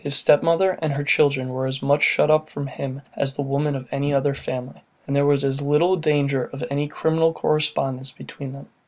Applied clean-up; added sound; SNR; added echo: none; none; none; none.